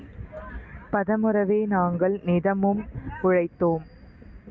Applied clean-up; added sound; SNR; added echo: none; none; none; none.